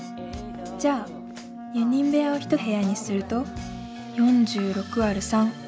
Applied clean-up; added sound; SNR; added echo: none; Wind instrument, woodwind instrument; 14 dB; none.